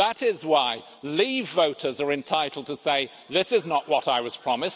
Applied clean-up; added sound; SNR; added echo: none; none; none; none.